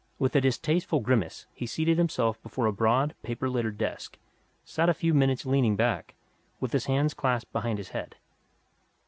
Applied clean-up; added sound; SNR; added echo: none; none; none; none.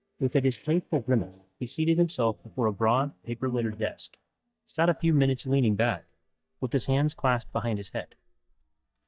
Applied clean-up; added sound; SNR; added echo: neural mask model DeepFilterNet 3.